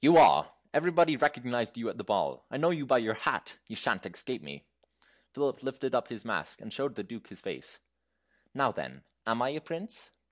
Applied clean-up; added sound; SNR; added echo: none; none; none; none.